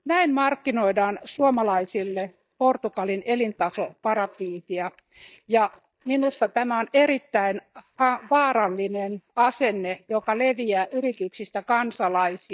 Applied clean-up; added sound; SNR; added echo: neural mask model DeepFilterNet 3.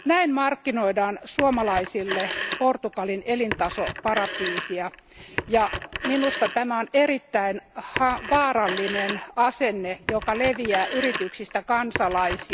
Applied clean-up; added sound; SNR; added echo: none; Telephone; 8 dB; none.